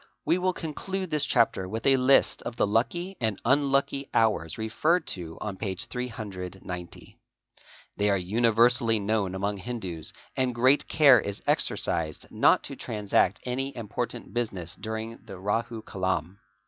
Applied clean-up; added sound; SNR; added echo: none; none; none; none.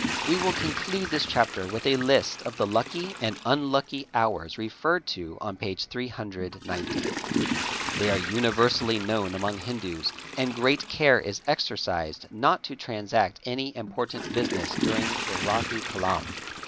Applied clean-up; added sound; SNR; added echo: none; Toilet flush / Water; 6 dB; none.